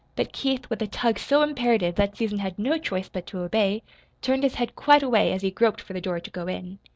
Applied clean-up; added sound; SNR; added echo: none; none; none; none.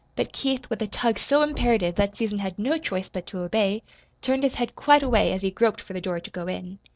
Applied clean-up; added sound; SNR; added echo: none; Thump, thud; 16 dB; none.